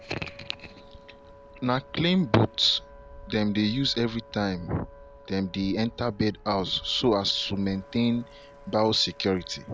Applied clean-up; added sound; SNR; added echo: none; Bird + Wind instrument, woodwind instrument; 20 dB; none.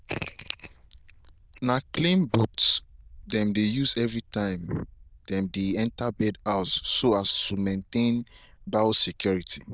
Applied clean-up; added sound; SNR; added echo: neural diffusion model UNIVERSE++.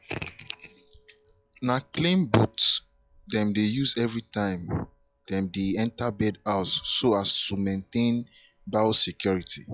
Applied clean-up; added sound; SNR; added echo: classical method log-MMSE.